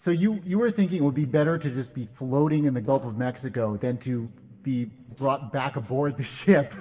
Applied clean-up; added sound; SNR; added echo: neural separator model SepFormer DNS4.